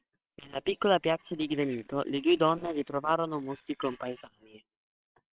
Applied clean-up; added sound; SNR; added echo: neural separator model SepFormer WHAM!.